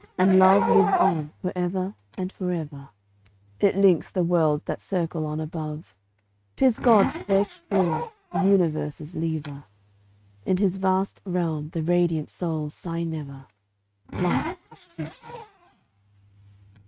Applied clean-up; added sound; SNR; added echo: neural mask model RNNoise.